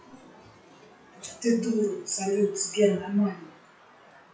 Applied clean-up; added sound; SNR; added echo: classical method WPE with log-MMSE.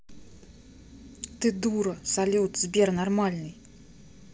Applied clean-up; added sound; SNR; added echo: none; none; none; none.